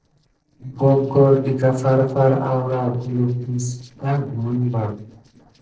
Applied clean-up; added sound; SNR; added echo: neural separator model SepFormer DNS4.